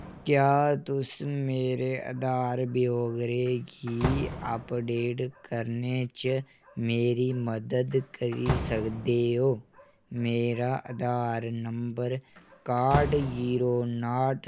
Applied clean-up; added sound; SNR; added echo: none; Slam; 11 dB; none.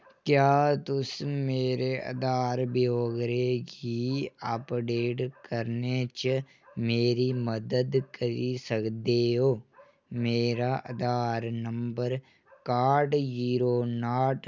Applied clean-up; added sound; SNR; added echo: none; none; none; none.